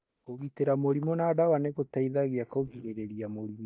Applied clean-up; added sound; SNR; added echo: neural mask model DeepFilterNet 3.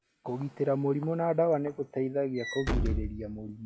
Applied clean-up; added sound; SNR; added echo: classical method log-MMSE.